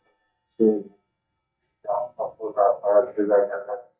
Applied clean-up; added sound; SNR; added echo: neural mask model DeepFilterNet 3.